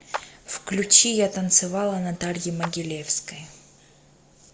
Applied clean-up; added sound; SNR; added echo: none; Clapping; 15 dB; none.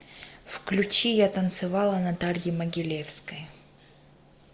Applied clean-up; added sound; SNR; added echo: none; none; none; none.